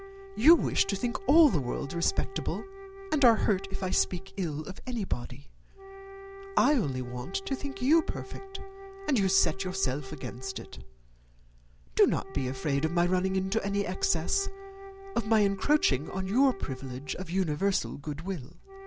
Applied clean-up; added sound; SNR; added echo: none; Wind instrument, woodwind instrument; 17 dB; none.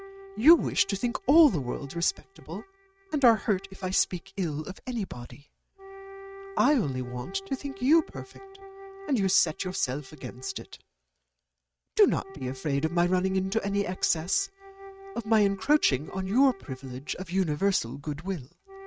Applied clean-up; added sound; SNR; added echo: neural mask model RNNoise.